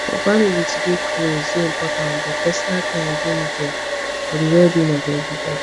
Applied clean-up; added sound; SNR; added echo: none; Domestic sounds, home sounds; 2 dB; none.